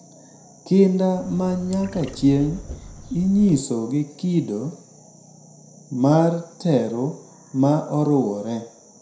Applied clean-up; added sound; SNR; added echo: none; Trickle, dribble / Chirp, tweet; 16 dB; reverberation time 0.4 s.